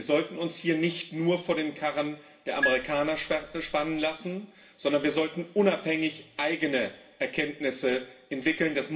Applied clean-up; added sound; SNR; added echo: none; Marimba, xylophone; 6 dB; reverberation time 0.4 s.